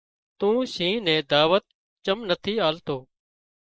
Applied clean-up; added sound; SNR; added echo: neural mask model Resemble Enhance denoiser.